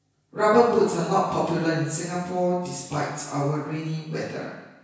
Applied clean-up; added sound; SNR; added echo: none; none; none; reverberation time 1.1 s.